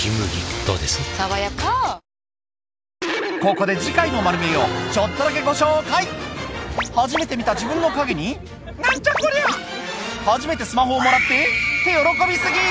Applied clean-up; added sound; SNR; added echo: none; none; none; none.